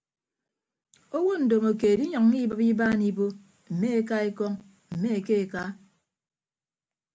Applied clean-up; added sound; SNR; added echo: none; none; none; none.